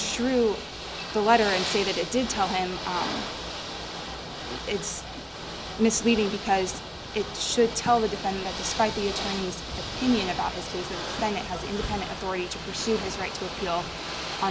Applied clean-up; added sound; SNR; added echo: none; Ocean / Boat, Water vehicle; 6 dB; none.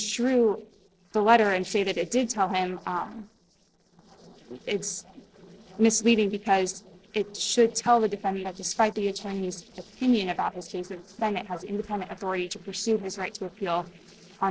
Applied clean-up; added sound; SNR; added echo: neural separator model SepFormer DNS4.